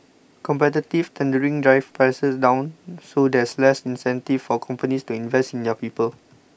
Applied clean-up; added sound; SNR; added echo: none; none; none; none.